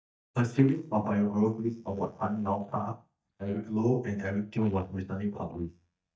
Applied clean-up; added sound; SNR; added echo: neural mask model DeepFilterNet 3.